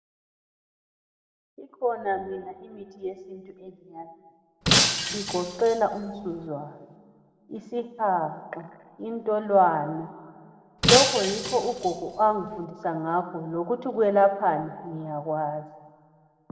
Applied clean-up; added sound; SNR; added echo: none; Shatter; -1 dB; reverberation time 1.6 s.